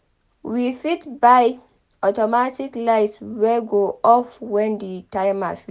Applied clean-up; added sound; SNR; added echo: none; none; none; none.